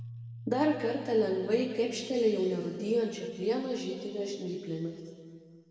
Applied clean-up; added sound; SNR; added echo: none; Keyboard (musical); 20 dB; reverberation time 2.1 s.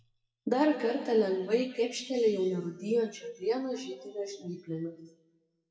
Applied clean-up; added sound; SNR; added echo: classical method WPE with log-MMSE.